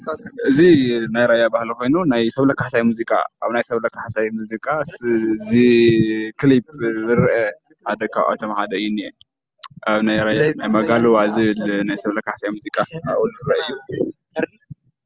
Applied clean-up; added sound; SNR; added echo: none; none; none; none.